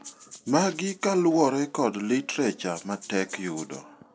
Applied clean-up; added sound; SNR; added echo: none; Rattle (instrument); 19 dB; none.